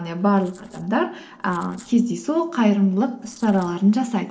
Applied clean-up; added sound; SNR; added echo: neural separator model SepFormer DNS4.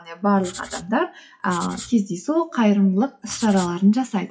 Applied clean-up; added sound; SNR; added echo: classical method WPE with log-MMSE.